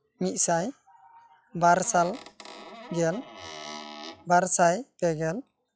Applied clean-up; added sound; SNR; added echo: classical method log-MMSE.